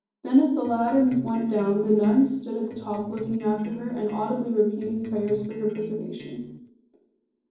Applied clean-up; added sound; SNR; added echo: neural separator model SepFormer DNS4.